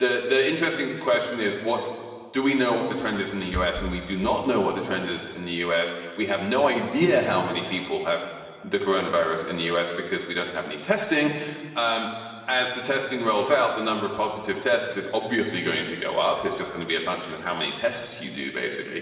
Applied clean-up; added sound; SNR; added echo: none; Rattle / Breathing; 14 dB; reverberation time 1.6 s.